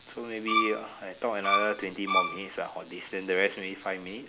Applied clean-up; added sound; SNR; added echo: none; Bowed string instrument; -3 dB; none.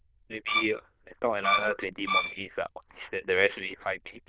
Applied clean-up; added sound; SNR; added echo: neural diffusion model UNIVERSE++.